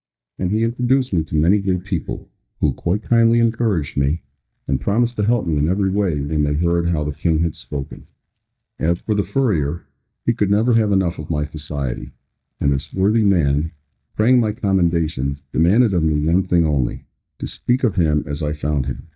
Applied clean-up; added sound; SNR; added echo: neural mask model DeepFilterNet 3.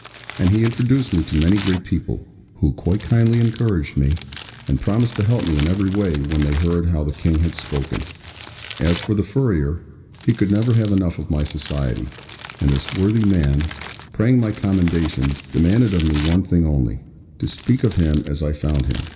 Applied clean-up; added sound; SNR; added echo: none; Crumpling, crinkling; 19 dB; reverberation time 2.0 s.